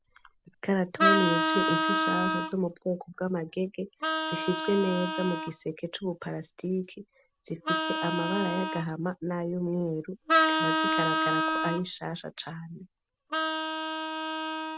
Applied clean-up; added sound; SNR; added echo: none; Vehicle horn, car horn, honking; -2 dB; none.